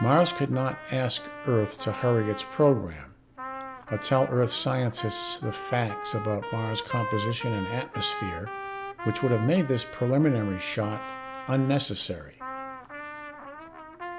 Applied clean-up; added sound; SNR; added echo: none; Trumpet; 10 dB; none.